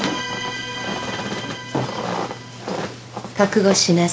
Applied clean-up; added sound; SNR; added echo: none; none; none; none.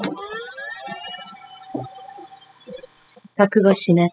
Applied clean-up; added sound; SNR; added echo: classical method spectral subtraction.